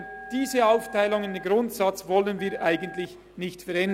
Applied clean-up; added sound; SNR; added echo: none; Telephone; 17 dB; none.